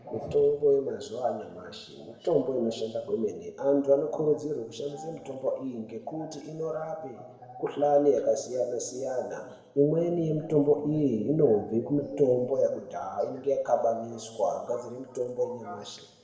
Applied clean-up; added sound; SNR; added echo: none; none; none; reverberation time 1.0 s.